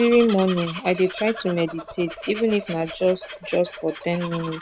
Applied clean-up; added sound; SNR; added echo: none; Bird vocalization, bird call, bird song; 14 dB; none.